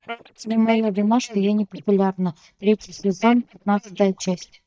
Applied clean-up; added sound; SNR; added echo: neural mask model DeepFilterNet 3.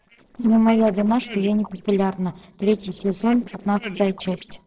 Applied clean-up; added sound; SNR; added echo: neural separator model SepFormer DNS4.